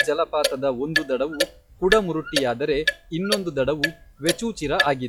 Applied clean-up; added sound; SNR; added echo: classical method log-MMSE.